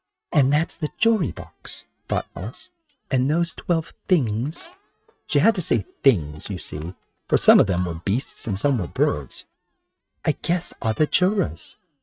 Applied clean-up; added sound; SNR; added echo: neural mask model RNNoise.